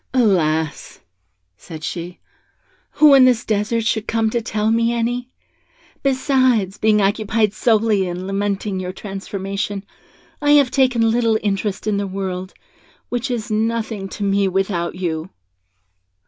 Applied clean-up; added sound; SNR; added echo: none; none; none; none.